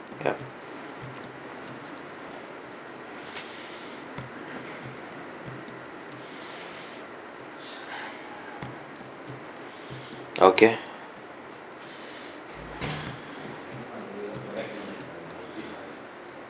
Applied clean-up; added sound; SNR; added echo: none; Hands / Wood; 18 dB; none.